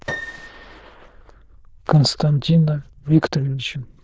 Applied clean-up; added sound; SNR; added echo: neural diffusion model UNIVERSE++.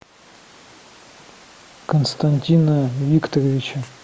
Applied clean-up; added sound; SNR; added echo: none; none; none; none.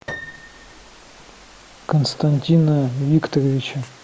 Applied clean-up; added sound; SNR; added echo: none; Piano; 19 dB; none.